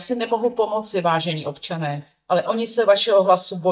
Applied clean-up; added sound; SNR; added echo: neural mask model DeepFilterNet 3.